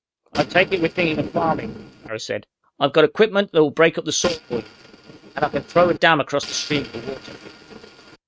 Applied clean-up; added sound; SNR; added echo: neural mask model RNNoise.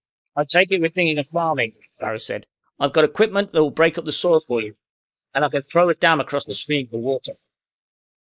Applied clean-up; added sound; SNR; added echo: neural mask model Resemble Enhance denoiser.